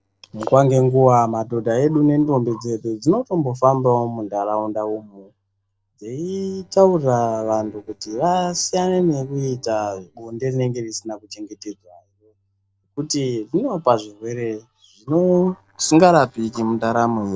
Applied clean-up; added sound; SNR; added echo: neural separator model SepFormer DNS4.